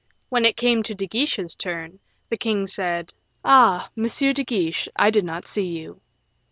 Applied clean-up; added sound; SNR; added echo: none; none; none; none.